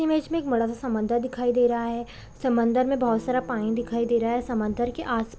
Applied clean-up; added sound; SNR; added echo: none; Electric guitar; 19 dB; none.